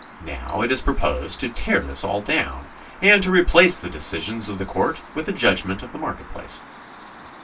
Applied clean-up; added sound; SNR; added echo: none; Chirp, tweet; 11 dB; reverberation time 0.1 s.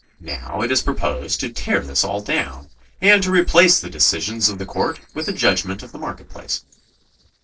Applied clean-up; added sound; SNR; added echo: neural separator model SepFormer DNS4.